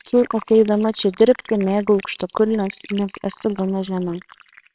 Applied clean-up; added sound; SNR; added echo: neural separator model SepFormer WHAMR!.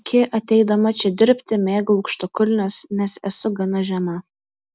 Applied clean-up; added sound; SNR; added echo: none; none; none; none.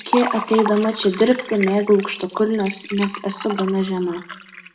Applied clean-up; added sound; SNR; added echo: none; Liquid; 10 dB; reverberation time 0.5 s.